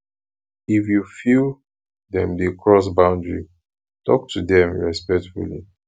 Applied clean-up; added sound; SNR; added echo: none; none; none; none.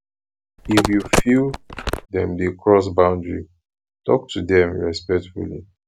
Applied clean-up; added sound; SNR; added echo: none; Telephone; 2 dB; none.